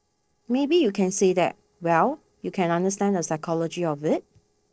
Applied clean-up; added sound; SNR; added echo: neural separator model SepFormer DNS4.